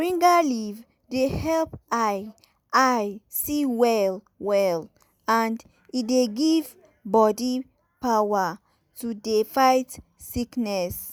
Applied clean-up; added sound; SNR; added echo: none; none; none; none.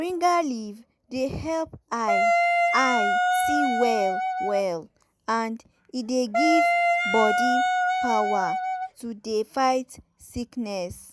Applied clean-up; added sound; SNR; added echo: none; Wind instrument, woodwind instrument; -4 dB; none.